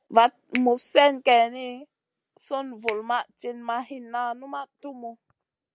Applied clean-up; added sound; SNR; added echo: none; Finger snapping; 18 dB; none.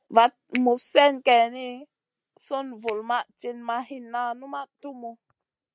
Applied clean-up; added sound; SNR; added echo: neural mask model RNNoise.